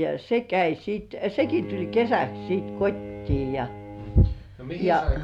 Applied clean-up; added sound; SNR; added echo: none; Bowed string instrument; 13 dB; none.